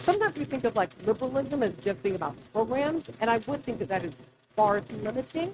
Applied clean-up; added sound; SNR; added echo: neural mask model RNNoise.